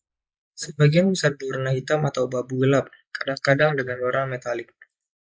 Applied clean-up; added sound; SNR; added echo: neural mask model Resemble Enhance denoiser.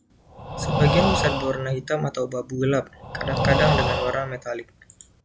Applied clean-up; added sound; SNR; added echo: none; Breathing; 1 dB; none.